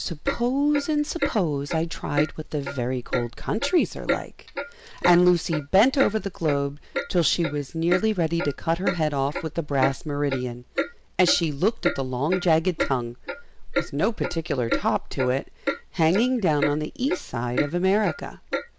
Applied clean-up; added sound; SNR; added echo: none; Clock; 8 dB; none.